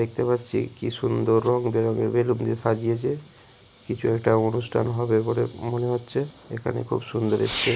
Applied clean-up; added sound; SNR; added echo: none; Fireworks; 15 dB; none.